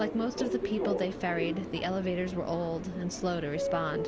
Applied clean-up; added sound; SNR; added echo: none; Subway, metro, underground; 3 dB; none.